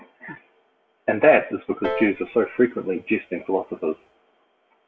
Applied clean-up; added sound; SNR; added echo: none; Piano; 12 dB; none.